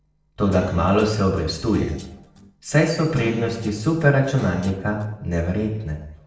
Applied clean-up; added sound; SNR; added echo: neural separator model SepFormer DNS4.